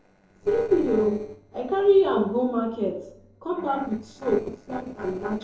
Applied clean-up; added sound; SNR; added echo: neural separator model SepFormer DNS4.